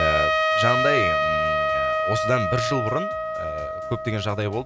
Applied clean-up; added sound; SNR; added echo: none; Trumpet; -4 dB; none.